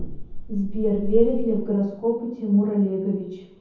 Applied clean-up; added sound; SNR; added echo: none; none; none; reverberation time 0.9 s.